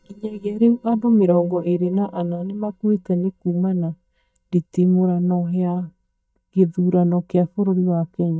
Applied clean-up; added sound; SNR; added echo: neural mask model DeepFilterNet 3.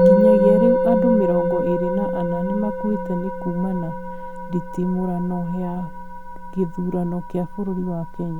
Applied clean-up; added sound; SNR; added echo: none; Musical instrument; -1 dB; none.